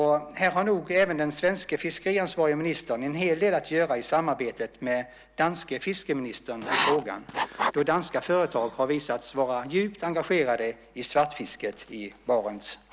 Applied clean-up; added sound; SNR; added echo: none; Writing; 2 dB; none.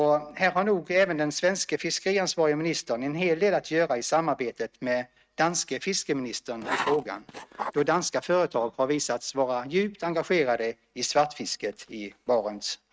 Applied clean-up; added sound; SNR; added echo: neural mask model RNNoise.